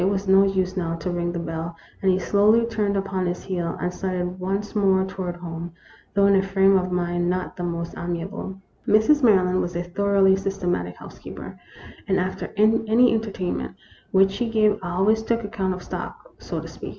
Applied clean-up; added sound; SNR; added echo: none; none; none; none.